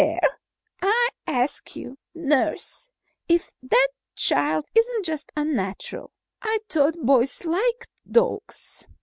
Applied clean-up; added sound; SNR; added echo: none; none; none; none.